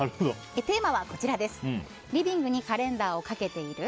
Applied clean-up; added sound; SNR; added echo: none; none; none; none.